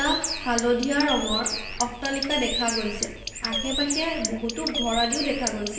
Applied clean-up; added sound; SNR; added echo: none; Bird; 3 dB; reverberation time 0.9 s.